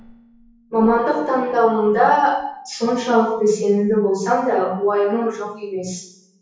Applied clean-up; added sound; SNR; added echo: classical method WPE with log-MMSE.